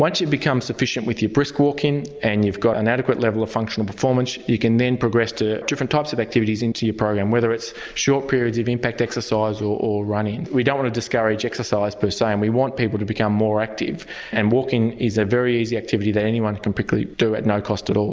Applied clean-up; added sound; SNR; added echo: none; none; none; none.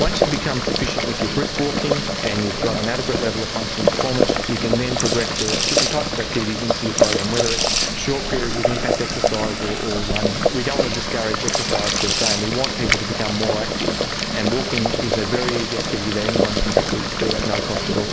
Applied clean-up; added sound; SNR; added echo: none; Boiling + Rattle / Rattle (instrument); -3 dB; none.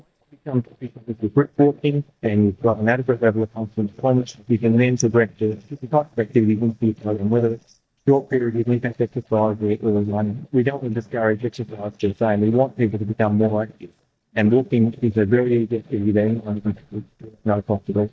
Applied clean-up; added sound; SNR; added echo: neural mask model DeepFilterNet 3.